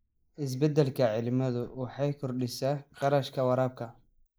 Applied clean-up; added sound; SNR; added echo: neural mask model Resemble Enhance denoiser.